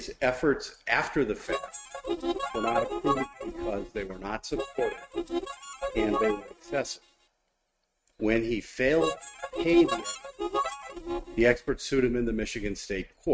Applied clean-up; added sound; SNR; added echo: neural mask model RNNoise.